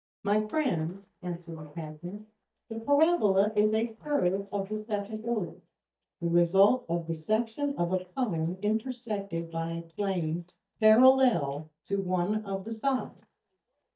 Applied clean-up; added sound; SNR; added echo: neural mask model DeepFilterNet 3.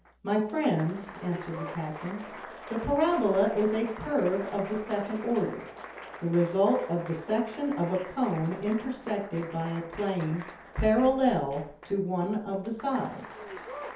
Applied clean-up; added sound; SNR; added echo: none; Applause; 15 dB; reverberation time 0.5 s.